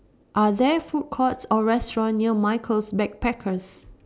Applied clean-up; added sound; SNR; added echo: none; none; none; none.